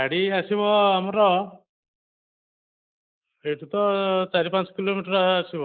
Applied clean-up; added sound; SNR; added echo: neural mask model Resemble Enhance denoiser.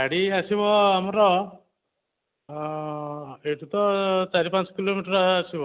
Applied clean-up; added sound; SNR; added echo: none; none; none; none.